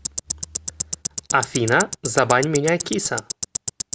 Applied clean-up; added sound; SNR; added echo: none; Tick-tock; 6 dB; none.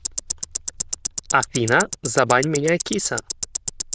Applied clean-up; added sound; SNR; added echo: neural diffusion model UNIVERSE++.